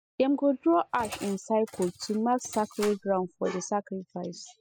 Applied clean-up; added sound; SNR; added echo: classical method spectral subtraction.